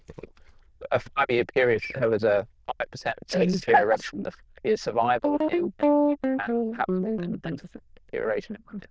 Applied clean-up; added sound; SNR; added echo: neural diffusion model UNIVERSE++.